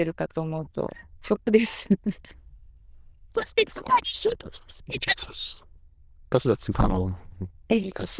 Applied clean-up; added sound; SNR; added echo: neural diffusion model UNIVERSE++.